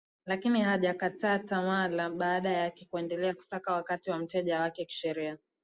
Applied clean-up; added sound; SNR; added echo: none; none; none; none.